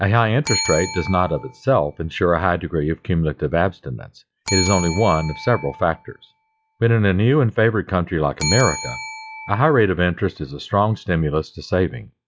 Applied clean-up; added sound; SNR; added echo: classical method log-MMSE.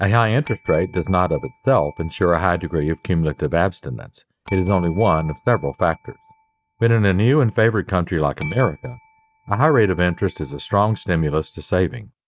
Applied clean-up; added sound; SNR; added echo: neural mask model RNNoise.